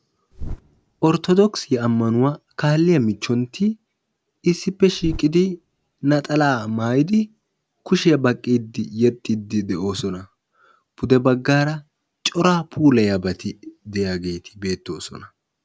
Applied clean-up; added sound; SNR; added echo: none; Bird; 16 dB; none.